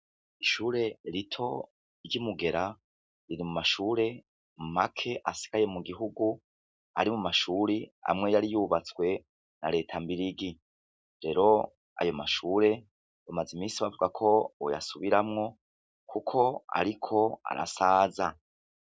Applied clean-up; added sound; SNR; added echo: none; none; none; none.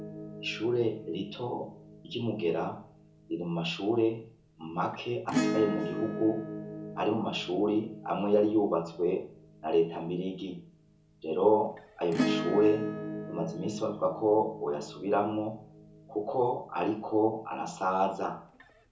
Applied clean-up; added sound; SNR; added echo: none; Acoustic guitar / Strum; 9 dB; reverberation time 0.6 s.